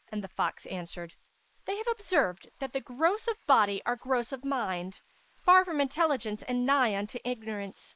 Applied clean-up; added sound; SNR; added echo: neural mask model Resemble Enhance denoiser.